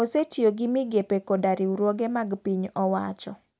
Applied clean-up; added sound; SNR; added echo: none; none; none; none.